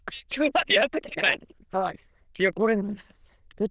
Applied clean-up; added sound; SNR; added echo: neural diffusion model UNIVERSE++.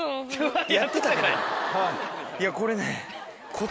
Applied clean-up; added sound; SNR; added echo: none; none; none; none.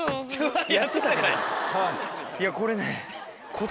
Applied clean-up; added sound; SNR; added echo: none; Vehicle; 14 dB; none.